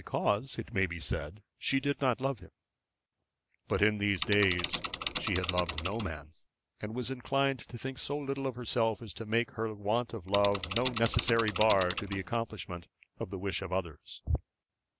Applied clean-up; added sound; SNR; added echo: none; Mechanisms / Bicycle; -3 dB; none.